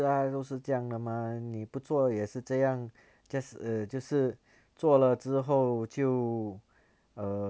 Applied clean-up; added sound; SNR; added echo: none; none; none; none.